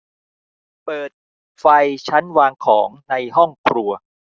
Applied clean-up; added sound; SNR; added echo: none; none; none; none.